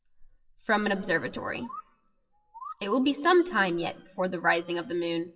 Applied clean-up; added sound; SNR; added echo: classical method WPE with log-MMSE.